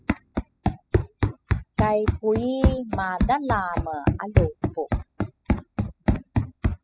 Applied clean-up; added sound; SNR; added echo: classical method spectral subtraction.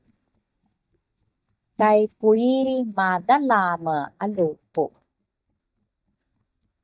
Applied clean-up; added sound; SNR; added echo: neural mask model DeepFilterNet 3.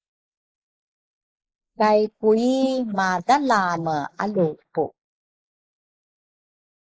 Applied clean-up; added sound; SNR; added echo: neural mask model Resemble Enhance denoiser.